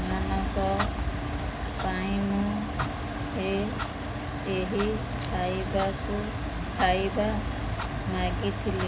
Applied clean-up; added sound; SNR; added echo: none; Clock; 3 dB; none.